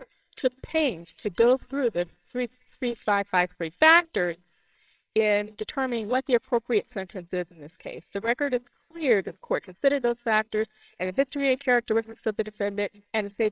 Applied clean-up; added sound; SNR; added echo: neural separator model SepFormer WHAMR!.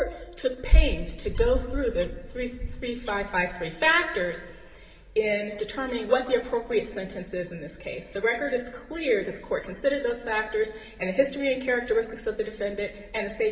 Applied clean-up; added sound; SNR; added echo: none; Bird; 7 dB; reverberation time 3.0 s.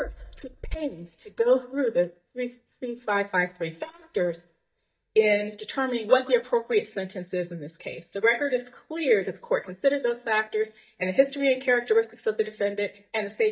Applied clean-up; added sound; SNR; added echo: neural mask model DeepFilterNet 3.